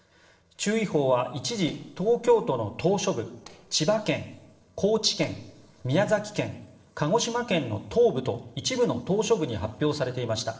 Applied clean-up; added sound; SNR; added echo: neural separator model SepFormer DNS4.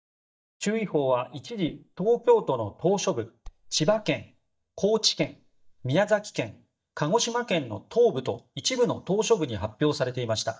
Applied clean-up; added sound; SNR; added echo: neural mask model DeepFilterNet 3.